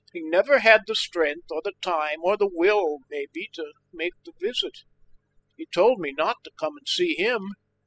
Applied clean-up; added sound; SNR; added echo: classical method spectral subtraction.